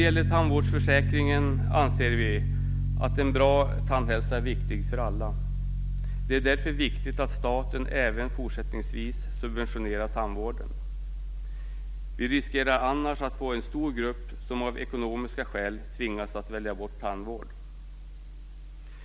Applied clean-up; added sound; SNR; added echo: none; Piano; -1 dB; none.